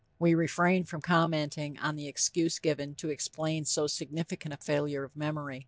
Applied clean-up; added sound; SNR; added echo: none; none; none; none.